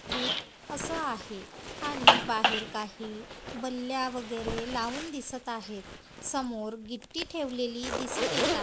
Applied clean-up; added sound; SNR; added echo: none; Zipper (clothing); -3 dB; none.